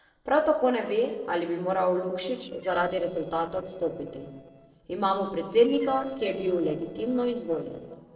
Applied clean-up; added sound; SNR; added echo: neural separator model SepFormer DNS4.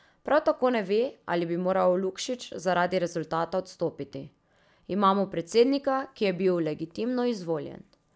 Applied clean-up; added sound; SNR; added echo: none; none; none; none.